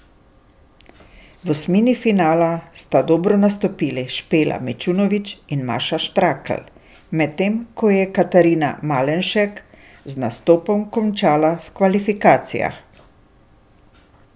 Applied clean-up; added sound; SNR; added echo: none; none; none; none.